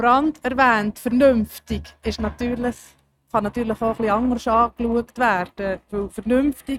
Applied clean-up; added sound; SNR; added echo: neural mask model RNNoise.